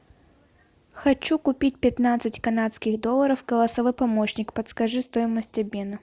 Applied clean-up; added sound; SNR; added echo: none; none; none; none.